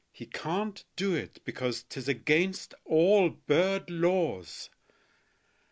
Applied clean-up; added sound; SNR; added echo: none; none; none; none.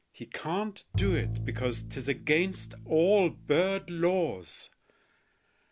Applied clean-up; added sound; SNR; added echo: none; Bowed string instrument; 6 dB; none.